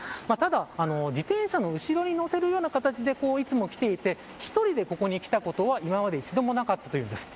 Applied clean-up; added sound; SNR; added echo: none; none; none; none.